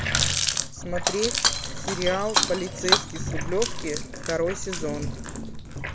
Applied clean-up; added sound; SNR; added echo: none; Shatter + Water tap, faucet; -3 dB; none.